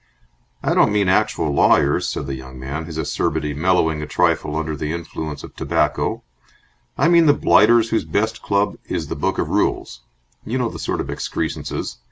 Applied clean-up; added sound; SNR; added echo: none; none; none; none.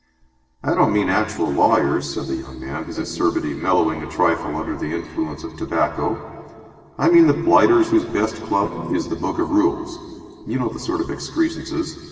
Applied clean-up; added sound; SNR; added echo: neural separator model SepFormer DNS4.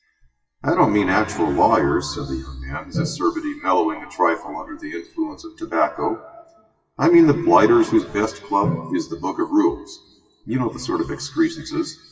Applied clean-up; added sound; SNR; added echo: classical method WPE with log-MMSE.